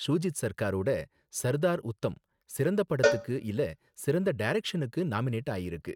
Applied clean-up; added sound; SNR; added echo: neural mask model RNNoise.